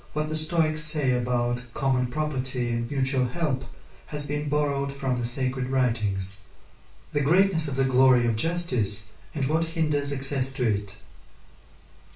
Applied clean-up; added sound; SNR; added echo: none; none; none; reverberation time 0.3 s.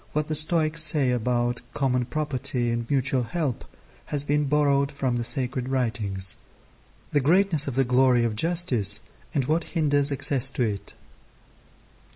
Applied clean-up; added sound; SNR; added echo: none; none; none; none.